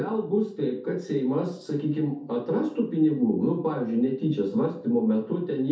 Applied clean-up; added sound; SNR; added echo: none; none; none; reverberation time 0.5 s.